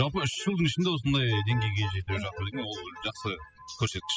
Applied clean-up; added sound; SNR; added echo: classical method spectral subtraction.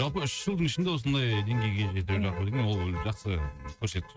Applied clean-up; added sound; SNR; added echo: neural mask model RNNoise.